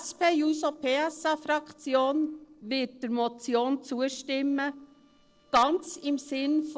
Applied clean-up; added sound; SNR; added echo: neural separator model SepFormer DNS4.